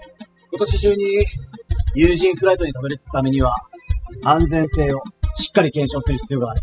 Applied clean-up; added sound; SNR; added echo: classical method spectral subtraction.